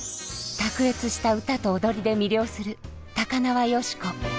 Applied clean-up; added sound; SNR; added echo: none; none; none; none.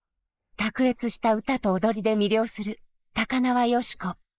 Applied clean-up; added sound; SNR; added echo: neural mask model Resemble Enhance denoiser.